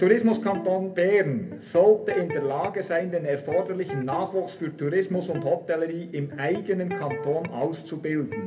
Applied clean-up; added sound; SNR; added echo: none; Electric guitar; 14 dB; reverberation time 0.3 s.